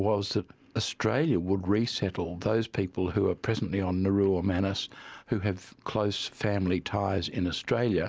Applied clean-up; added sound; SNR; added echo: none; none; none; none.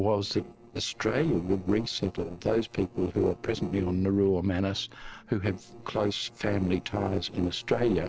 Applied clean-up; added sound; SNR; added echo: neural separator model SepFormer DNS4.